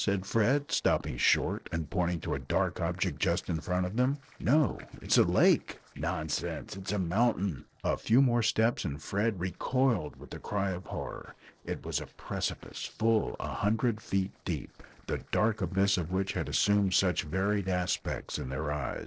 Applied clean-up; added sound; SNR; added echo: neural separator model SepFormer DNS4.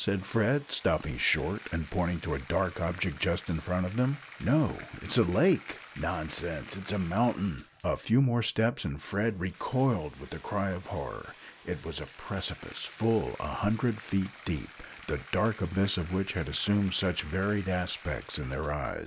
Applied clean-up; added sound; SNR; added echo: none; Bathtub (filling or washing); 18 dB; none.